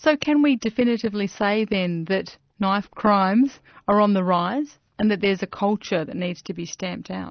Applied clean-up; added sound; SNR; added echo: none; none; none; none.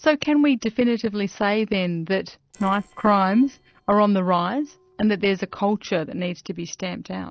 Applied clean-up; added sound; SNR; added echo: neural separator model SepFormer DNS4.